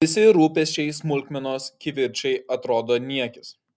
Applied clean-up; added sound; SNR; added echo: none; none; none; none.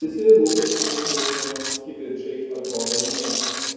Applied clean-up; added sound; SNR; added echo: none; Tools; 5 dB; reverberation time 2.2 s.